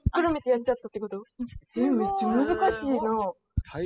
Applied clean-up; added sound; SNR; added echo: classical method spectral subtraction.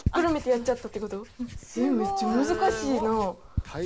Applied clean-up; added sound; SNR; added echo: none; Writing; 10 dB; none.